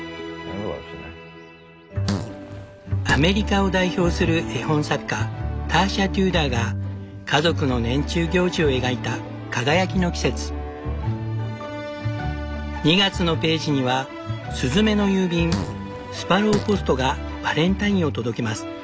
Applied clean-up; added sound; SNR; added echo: none; Fart; 9 dB; none.